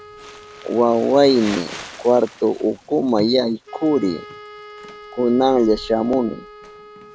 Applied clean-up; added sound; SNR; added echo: none; Crumpling, crinkling + Wind instrument, woodwind instrument; 18 dB; none.